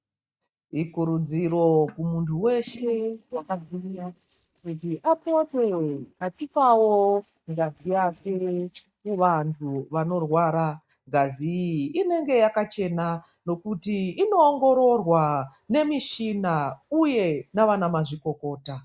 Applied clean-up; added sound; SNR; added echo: neural mask model DeepFilterNet 3.